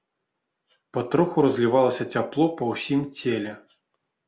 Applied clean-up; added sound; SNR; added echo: none; none; none; none.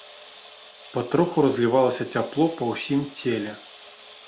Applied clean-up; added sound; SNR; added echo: none; Sawing; 19 dB; none.